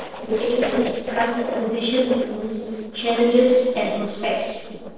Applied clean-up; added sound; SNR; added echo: neural separator model SepFormer DNS4.